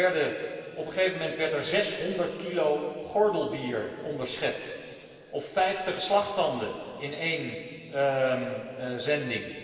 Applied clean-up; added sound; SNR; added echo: none; none; none; reverberation time 2.6 s.